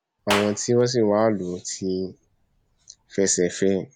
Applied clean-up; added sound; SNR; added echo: none; Clapping; 12 dB; none.